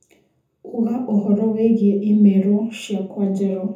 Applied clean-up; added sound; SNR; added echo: none; none; none; reverberation time 0.5 s.